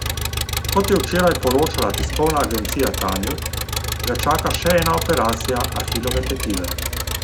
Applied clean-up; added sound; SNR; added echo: none; Engine; 2 dB; none.